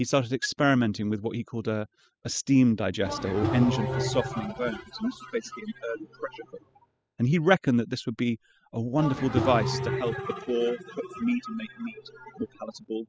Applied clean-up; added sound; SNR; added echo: classical method spectral subtraction.